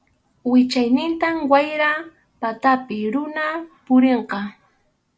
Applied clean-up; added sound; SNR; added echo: none; none; none; none.